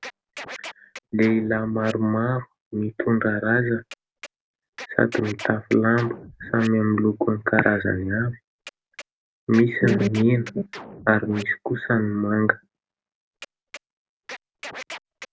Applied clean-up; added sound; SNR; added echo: none; Scratching (performance technique); 18 dB; none.